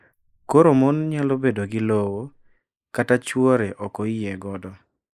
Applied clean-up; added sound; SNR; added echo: neural mask model Resemble Enhance denoiser.